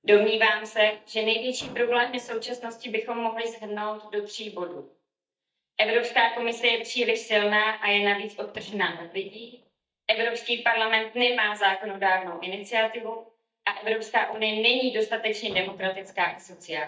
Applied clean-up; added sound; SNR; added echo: neural mask model DeepFilterNet 3.